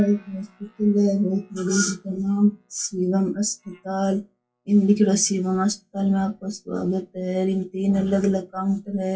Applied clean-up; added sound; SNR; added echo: classical method WPE with log-MMSE.